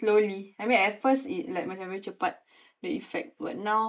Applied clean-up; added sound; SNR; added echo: neural mask model Resemble Enhance denoiser.